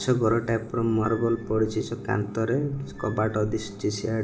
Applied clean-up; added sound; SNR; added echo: none; Squeak / Screech; 18 dB; reverberation time 2.7 s.